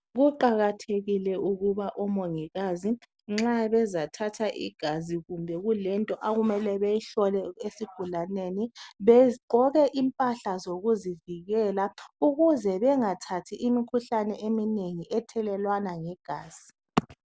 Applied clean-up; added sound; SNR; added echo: none; none; none; none.